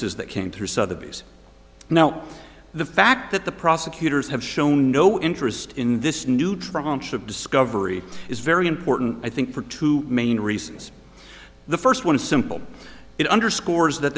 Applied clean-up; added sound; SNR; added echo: none; none; none; none.